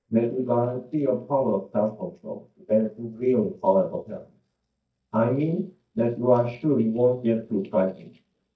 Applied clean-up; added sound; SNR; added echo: neural mask model DeepFilterNet 3.